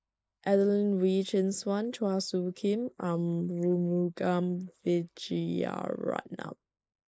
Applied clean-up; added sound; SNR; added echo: neural mask model Resemble Enhance denoiser.